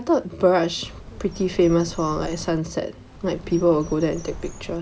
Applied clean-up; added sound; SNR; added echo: none; Bird; 15 dB; none.